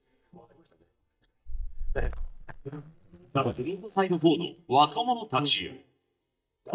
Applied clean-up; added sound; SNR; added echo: neural mask model DeepFilterNet 3.